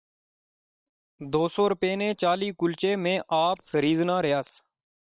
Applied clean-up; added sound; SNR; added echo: neural separator model SepFormer WHAM!.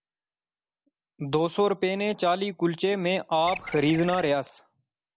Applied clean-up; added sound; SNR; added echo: none; Bird; 11 dB; none.